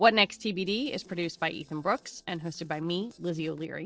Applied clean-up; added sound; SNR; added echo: neural separator model SepFormer DNS4.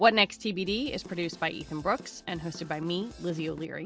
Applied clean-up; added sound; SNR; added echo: none; Drum / Drum kit; 18 dB; none.